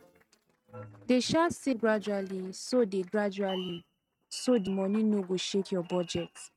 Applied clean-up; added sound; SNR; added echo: neural mask model RNNoise.